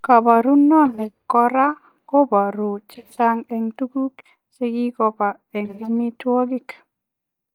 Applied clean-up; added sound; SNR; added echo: neural mask model DeepFilterNet 3.